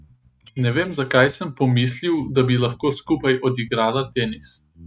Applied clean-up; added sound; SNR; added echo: neural mask model RNNoise.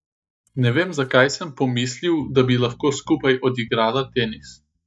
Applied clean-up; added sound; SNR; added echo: neural mask model DeepFilterNet 3.